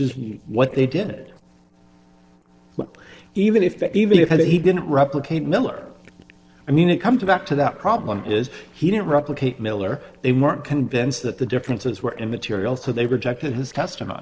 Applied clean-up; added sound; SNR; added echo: neural separator model SepFormer DNS4.